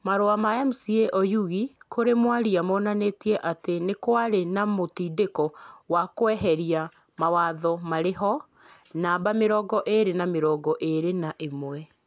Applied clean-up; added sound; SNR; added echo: none; none; none; none.